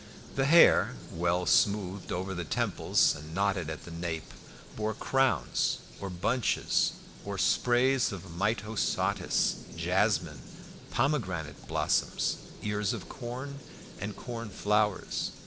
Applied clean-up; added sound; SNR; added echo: none; Bird vocalization, bird call, bird song; 17 dB; none.